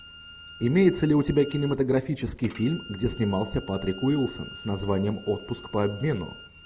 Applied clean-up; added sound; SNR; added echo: none; Bowed string instrument; 18 dB; none.